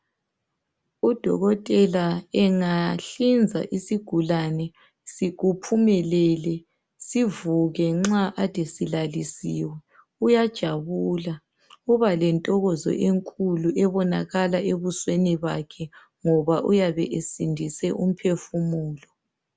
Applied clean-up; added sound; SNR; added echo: none; none; none; none.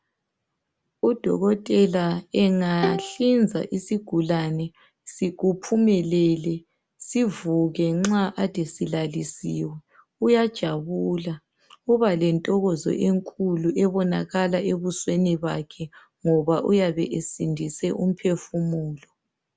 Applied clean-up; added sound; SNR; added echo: none; Bowed string instrument; 8 dB; none.